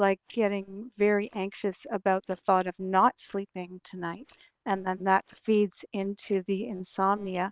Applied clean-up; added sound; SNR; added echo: neural separator model SepFormer WHAM!.